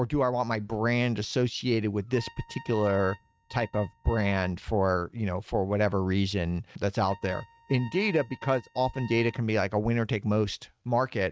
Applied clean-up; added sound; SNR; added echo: neural mask model RNNoise.